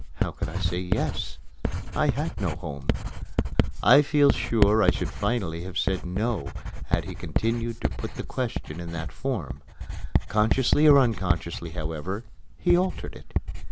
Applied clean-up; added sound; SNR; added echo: none; Writing; 1 dB; none.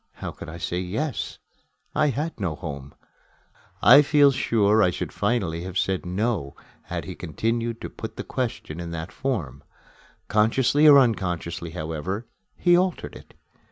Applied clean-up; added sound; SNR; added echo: none; none; none; none.